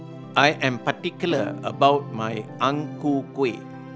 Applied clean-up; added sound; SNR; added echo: none; Organ + Bowed string instrument; 12 dB; none.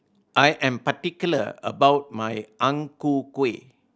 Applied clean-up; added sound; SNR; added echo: none; none; none; none.